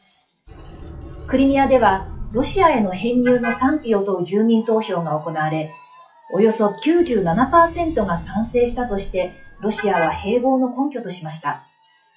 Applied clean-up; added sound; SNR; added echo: classical method WPE with log-MMSE.